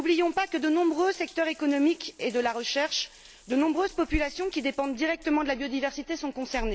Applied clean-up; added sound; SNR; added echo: none; Drip / Trickle, dribble / Bathtub (filling or washing) / Water tap, faucet; 20 dB; none.